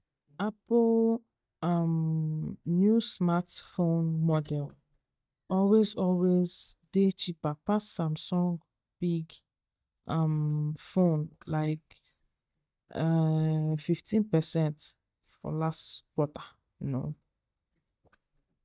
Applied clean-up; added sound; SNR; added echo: neural mask model DeepFilterNet 3.